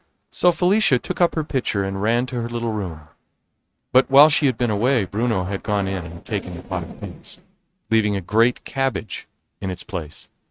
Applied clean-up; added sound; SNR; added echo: neural mask model RNNoise.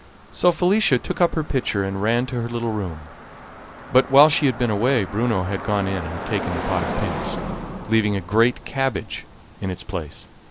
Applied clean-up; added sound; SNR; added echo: none; Car passing by; 11 dB; none.